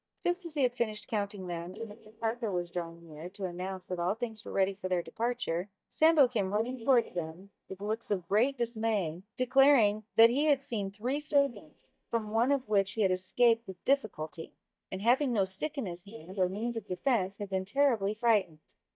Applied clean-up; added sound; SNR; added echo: neural mask model DeepFilterNet 3.